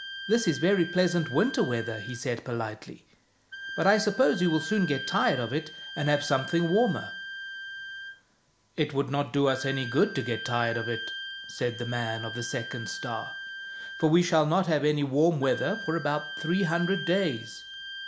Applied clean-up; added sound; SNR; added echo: none; Wind instrument, woodwind instrument; 11 dB; none.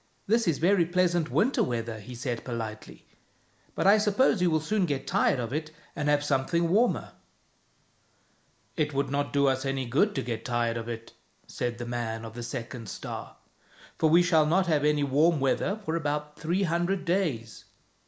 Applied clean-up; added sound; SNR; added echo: neural mask model Resemble Enhance denoiser.